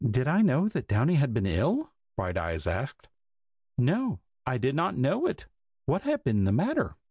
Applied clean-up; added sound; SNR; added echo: none; none; none; none.